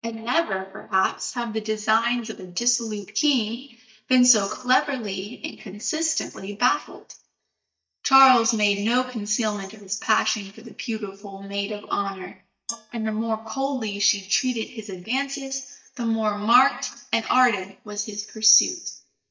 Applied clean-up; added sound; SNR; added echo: neural mask model DeepFilterNet 3.